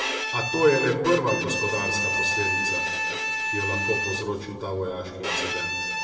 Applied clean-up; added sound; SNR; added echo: none; Bowed string instrument; 0 dB; reverberation time 2.3 s.